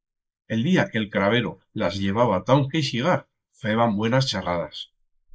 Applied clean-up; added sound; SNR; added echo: neural mask model Resemble Enhance denoiser.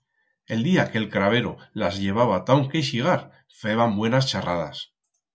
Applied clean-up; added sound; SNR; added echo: none; none; none; none.